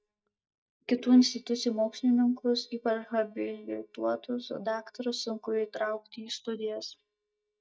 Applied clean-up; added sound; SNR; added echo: neural mask model DeepFilterNet 3.